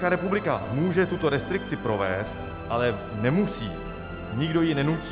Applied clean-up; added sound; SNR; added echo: none; Musical instrument; 9 dB; none.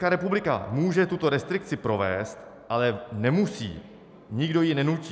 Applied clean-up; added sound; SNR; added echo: none; none; none; none.